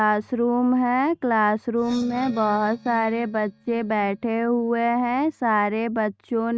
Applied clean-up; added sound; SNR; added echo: neural mask model RNNoise.